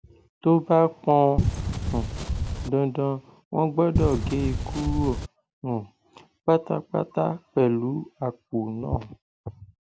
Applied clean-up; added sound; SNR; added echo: none; Wind; 1 dB; none.